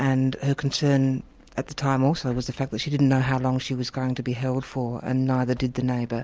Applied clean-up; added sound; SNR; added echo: none; none; none; none.